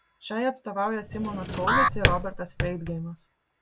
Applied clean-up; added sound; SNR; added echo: none; Drawer open or close + Alarm; -3 dB; none.